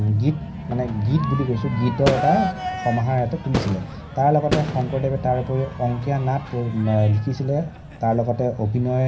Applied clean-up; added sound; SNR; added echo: none; Crowd / Fireworks; 10 dB; reverberation time 0.5 s.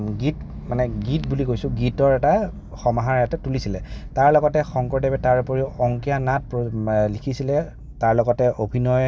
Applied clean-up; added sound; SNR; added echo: none; none; none; none.